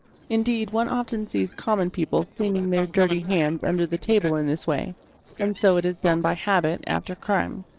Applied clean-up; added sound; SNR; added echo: neural separator model SepFormer DNS4.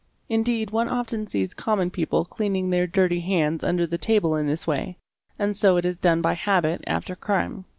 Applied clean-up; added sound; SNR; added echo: none; none; none; none.